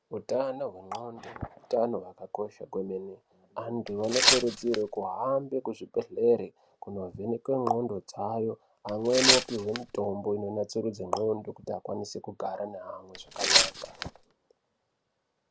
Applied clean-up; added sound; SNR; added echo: none; Tearing; -4 dB; none.